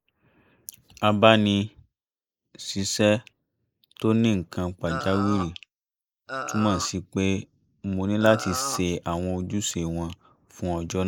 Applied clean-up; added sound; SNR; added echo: neural mask model Resemble Enhance denoiser.